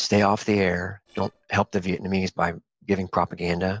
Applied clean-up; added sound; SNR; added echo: neural separator model SepFormer DNS4.